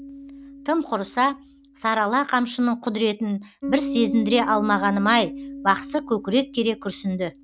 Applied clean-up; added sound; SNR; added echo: none; Bass guitar; 11 dB; none.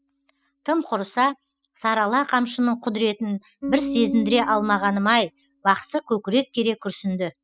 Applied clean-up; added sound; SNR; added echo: classical method spectral subtraction.